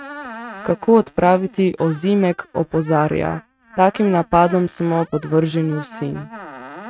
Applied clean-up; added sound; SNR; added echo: neural mask model RNNoise.